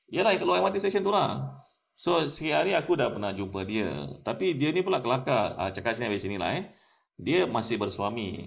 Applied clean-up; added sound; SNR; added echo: neural mask model Resemble Enhance denoiser.